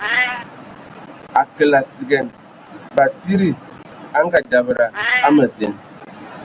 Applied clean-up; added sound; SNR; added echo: none; Meow; 9 dB; none.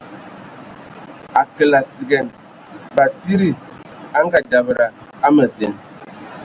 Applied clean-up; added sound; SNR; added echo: none; none; none; none.